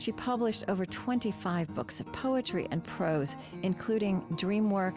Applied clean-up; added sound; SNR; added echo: none; none; none; none.